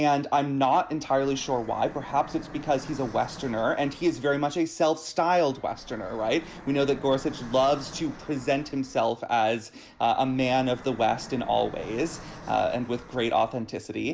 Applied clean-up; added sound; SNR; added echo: none; Fixed-wing aircraft, airplane; 18 dB; none.